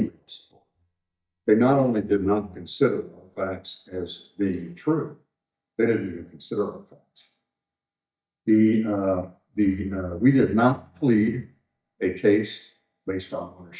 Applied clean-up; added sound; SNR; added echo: neural mask model DeepFilterNet 3.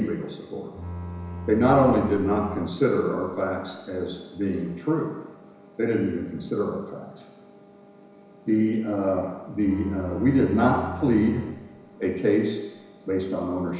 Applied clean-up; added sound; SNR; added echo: none; Bowed string instrument; 11 dB; reverberation time 1.0 s.